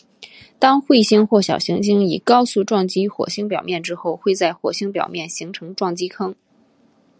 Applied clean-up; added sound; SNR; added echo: none; none; none; none.